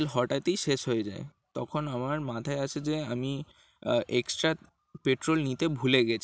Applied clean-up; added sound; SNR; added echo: none; none; none; none.